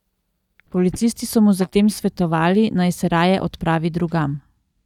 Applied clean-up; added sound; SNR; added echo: neural mask model DeepFilterNet 3.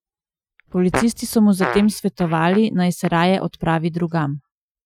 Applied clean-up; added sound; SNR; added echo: classical method Wiener filter.